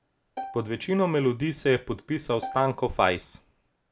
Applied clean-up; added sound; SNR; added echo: none; Bowed string instrument; 14 dB; none.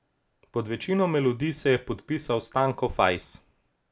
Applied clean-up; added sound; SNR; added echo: none; none; none; none.